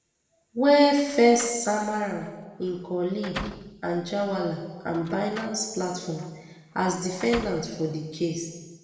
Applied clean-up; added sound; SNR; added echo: none; Slam; 16 dB; reverberation time 1.1 s.